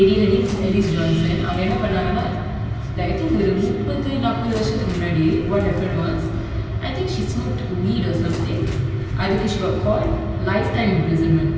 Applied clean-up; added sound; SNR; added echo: none; Bird; 19 dB; reverberation time 0.2 s.